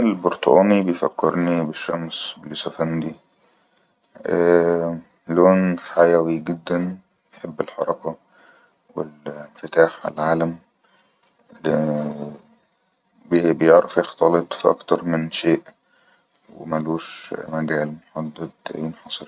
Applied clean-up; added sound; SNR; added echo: none; none; none; none.